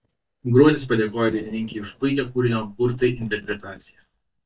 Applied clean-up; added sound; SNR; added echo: neural mask model DeepFilterNet 3.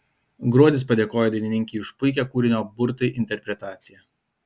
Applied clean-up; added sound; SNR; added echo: none; none; none; none.